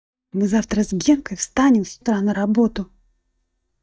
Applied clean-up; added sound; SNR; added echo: neural mask model DeepFilterNet 3.